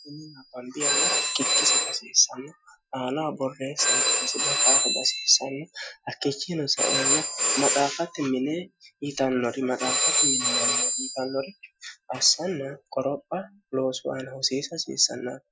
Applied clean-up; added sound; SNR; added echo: classical method Wiener filter.